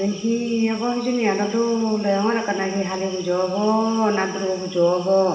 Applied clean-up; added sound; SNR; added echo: none; none; none; reverberation time 1.3 s.